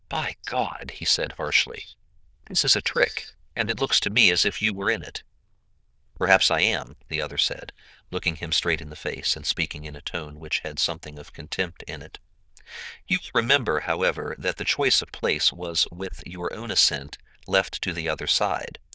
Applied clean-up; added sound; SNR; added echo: neural diffusion model UNIVERSE++.